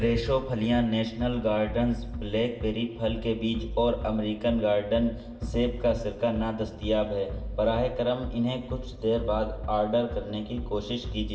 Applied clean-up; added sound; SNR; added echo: none; Bass drum; 10 dB; reverberation time 0.7 s.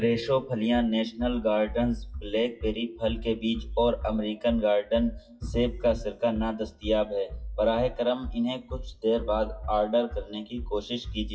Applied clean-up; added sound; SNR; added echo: classical method WPE with log-MMSE.